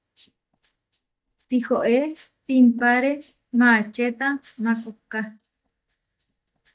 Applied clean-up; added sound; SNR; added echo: neural mask model DeepFilterNet 3.